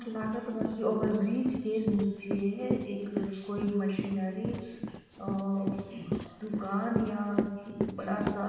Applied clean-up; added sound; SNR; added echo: none; Run; 4 dB; reverberation time 1.2 s.